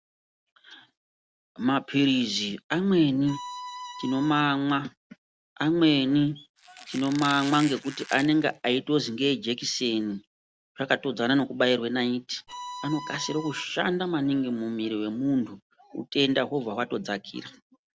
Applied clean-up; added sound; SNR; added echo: none; Squeak + Bowed string instrument; 13 dB; none.